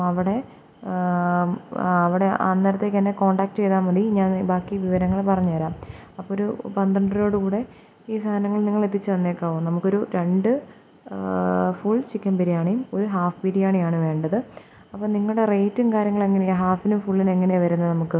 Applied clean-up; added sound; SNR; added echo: none; none; none; none.